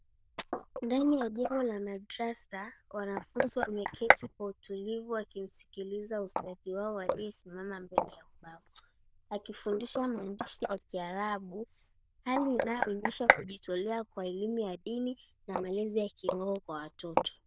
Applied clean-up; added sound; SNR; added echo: neural diffusion model UNIVERSE++.